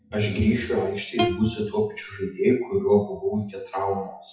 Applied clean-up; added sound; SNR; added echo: classical method WPE with log-MMSE.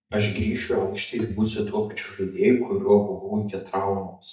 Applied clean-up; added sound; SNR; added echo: neural mask model DeepFilterNet 3.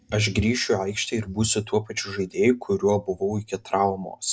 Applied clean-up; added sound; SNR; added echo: none; none; none; none.